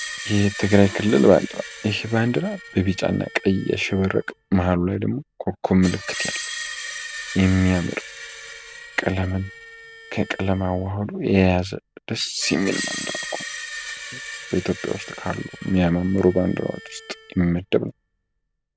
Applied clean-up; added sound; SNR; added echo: none; Screech; 13 dB; none.